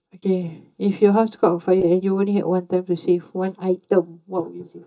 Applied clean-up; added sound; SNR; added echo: neural mask model DeepFilterNet 3.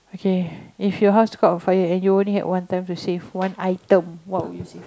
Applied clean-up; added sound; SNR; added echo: none; none; none; none.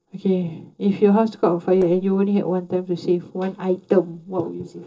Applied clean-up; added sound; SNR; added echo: neural separator model SepFormer DNS4.